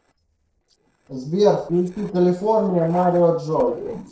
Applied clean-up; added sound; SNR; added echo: neural separator model SepFormer DNS4.